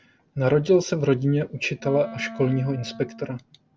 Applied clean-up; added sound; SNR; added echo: none; Wind instrument, woodwind instrument; 16 dB; none.